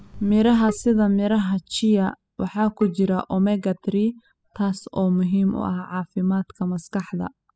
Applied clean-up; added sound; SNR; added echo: classical method spectral subtraction.